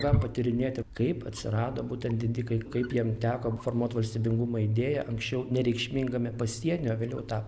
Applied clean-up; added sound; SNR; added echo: none; Wild animals; 10 dB; none.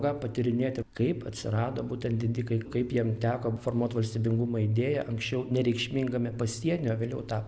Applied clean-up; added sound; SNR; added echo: none; none; none; none.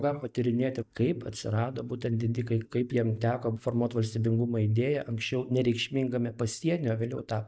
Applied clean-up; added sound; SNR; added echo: neural mask model DeepFilterNet 3.